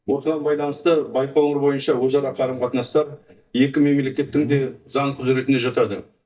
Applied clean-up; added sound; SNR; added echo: neural mask model DeepFilterNet 3.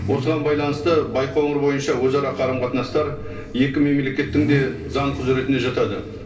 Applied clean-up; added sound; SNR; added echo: none; Idling / Accelerating, revving, vroom / Car; 10 dB; reverberation time 0.3 s.